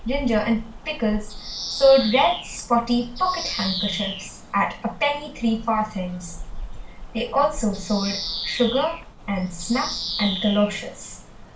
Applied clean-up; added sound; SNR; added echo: none; Bird vocalization, bird call, bird song; 9 dB; reverberation time 0.3 s.